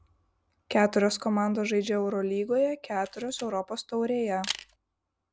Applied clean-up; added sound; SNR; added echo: none; Camera; 15 dB; none.